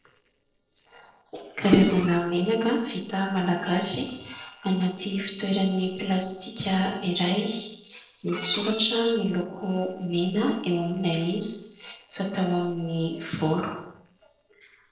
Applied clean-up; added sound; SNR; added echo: neural separator model SepFormer DNS4.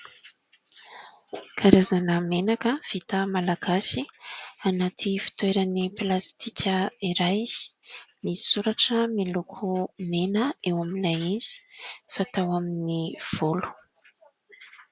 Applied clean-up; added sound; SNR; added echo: none; none; none; none.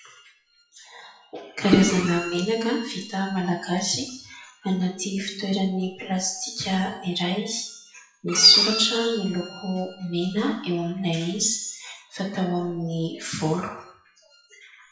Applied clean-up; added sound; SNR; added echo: classical method WPE with log-MMSE.